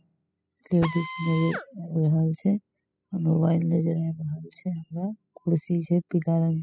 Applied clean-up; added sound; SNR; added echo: classical method spectral subtraction.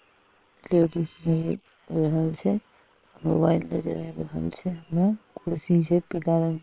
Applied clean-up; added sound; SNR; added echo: neural separator model SepFormer WHAM!.